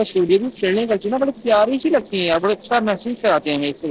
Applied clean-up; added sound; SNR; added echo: neural separator model SepFormer DNS4.